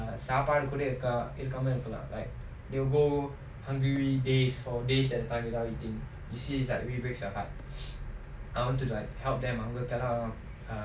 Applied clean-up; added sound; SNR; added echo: none; none; none; none.